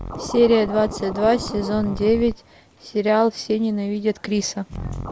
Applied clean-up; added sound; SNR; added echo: none; Scratching (performance technique); 12 dB; none.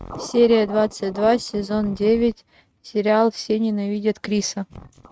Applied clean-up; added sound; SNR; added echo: neural mask model RNNoise.